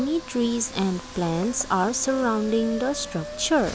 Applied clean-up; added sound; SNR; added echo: none; Car; 13 dB; none.